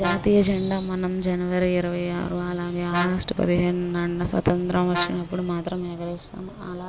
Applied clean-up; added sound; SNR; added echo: none; Brass instrument; 10 dB; none.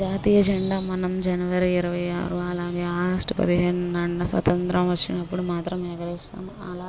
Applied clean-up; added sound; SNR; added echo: none; none; none; none.